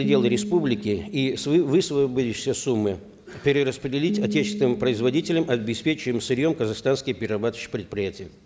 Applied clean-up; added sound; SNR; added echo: none; Piano; 10 dB; none.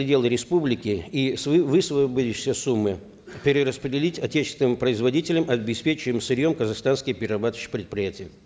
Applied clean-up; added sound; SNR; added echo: none; none; none; none.